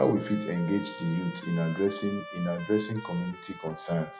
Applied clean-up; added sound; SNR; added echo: none; Mallet percussion + Trumpet; 13 dB; none.